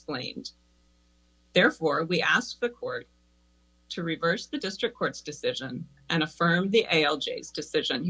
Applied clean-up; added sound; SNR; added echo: none; none; none; none.